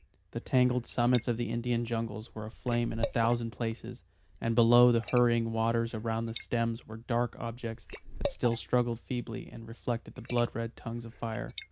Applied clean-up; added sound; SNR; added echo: none; Liquid; 13 dB; none.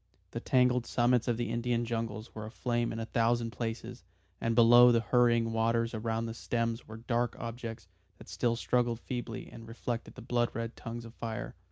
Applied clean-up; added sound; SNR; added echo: none; none; none; none.